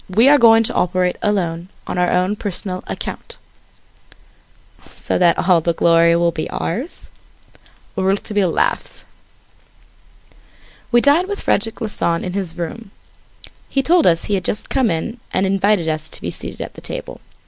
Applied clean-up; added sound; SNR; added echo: none; none; none; none.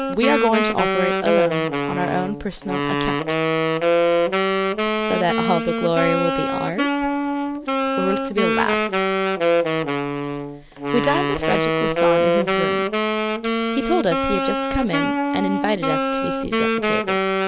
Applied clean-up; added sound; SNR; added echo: none; Wind instrument, woodwind instrument; -4 dB; none.